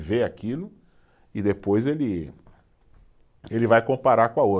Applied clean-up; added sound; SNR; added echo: none; none; none; none.